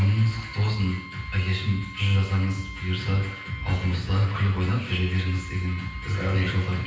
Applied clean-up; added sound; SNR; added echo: none; Wind instrument, woodwind instrument; 18 dB; reverberation time 0.9 s.